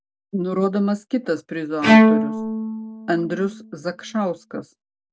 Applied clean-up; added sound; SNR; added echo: none; Bowed string instrument; -5 dB; none.